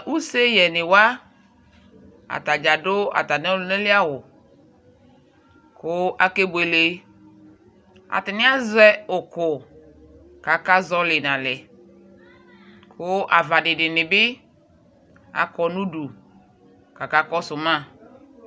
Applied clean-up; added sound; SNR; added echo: none; none; none; none.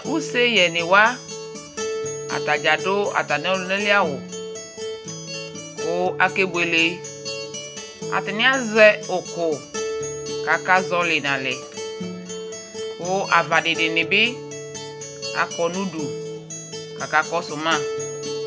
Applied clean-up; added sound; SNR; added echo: none; Acoustic guitar; 8 dB; none.